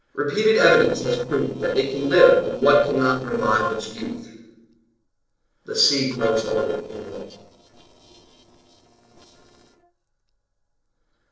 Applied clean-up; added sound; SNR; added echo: neural separator model SepFormer DNS4.